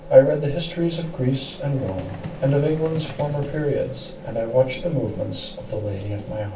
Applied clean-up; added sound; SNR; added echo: none; Vehicle; 16 dB; reverberation time 0.4 s.